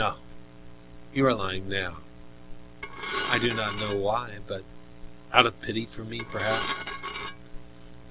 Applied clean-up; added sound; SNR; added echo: none; Dishes, pots, and pans / Glass; 4 dB; none.